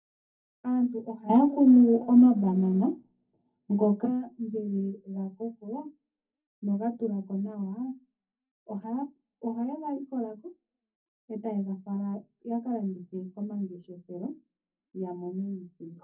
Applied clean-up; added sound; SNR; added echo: neural separator model SepFormer DNS4.